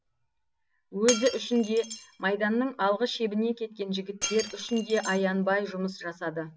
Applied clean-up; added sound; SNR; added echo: none; Shatter; 12 dB; none.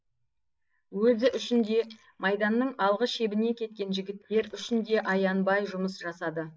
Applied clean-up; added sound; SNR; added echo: neural mask model Resemble Enhance denoiser.